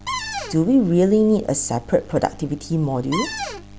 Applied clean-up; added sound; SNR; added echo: none; Cupboard open or close; 8 dB; none.